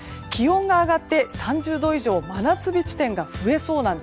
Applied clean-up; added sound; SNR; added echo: none; none; none; none.